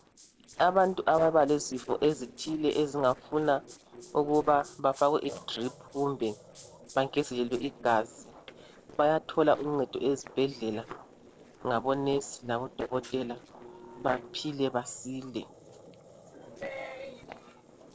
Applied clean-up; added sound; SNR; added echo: neural separator model SepFormer DNS4.